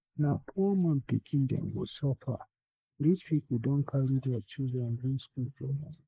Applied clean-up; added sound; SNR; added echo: neural mask model Resemble Enhance denoiser.